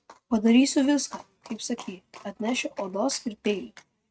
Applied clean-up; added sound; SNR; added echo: neural mask model RNNoise.